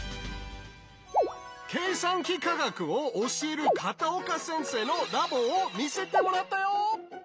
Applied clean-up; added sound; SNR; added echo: none; none; none; none.